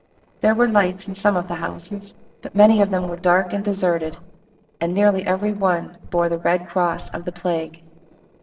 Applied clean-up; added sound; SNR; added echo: neural separator model SepFormer DNS4.